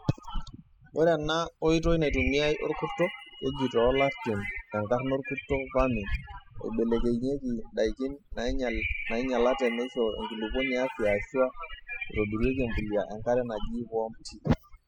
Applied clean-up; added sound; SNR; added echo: classical method spectral subtraction.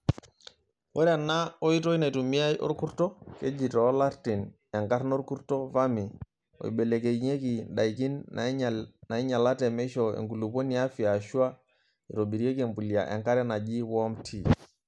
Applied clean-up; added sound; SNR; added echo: none; none; none; none.